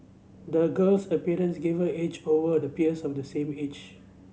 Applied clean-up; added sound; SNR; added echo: none; none; none; none.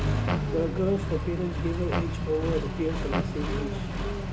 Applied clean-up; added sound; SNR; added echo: none; Accelerating, revving, vroom + Fart; -2 dB; none.